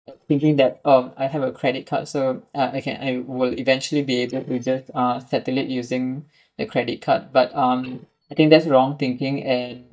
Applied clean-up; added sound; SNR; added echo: neural mask model DeepFilterNet 3.